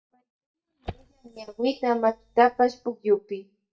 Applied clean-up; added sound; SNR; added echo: neural mask model DeepFilterNet 3.